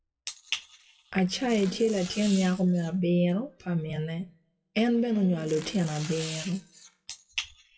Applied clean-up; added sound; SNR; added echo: classical method WPE with log-MMSE.